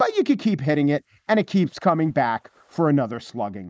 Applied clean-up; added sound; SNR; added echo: neural mask model Resemble Enhance denoiser.